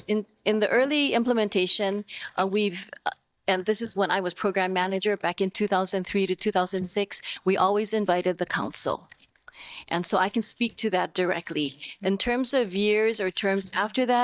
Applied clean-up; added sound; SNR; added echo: neural mask model DeepFilterNet 3.